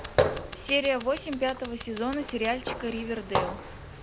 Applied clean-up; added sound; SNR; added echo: none; Scissors + Walk, footsteps; 2 dB; none.